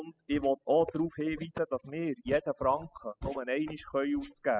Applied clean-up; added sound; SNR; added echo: classical method spectral subtraction.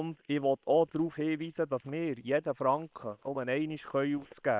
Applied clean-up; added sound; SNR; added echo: neural separator model SepFormer WHAM!.